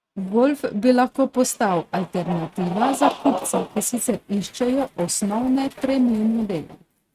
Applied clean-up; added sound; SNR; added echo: neural mask model RNNoise.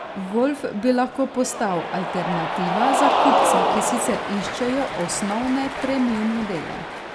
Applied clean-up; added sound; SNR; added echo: none; Cheering; 0 dB; none.